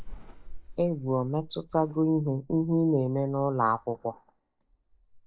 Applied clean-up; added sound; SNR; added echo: neural mask model DeepFilterNet 3.